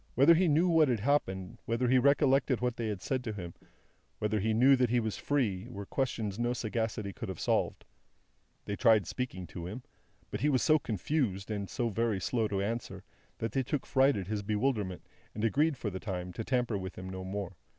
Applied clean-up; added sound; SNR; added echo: none; none; none; none.